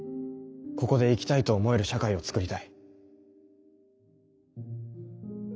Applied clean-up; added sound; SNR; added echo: none; none; none; none.